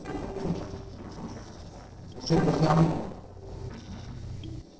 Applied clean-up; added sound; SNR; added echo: neural separator model SepFormer DNS4.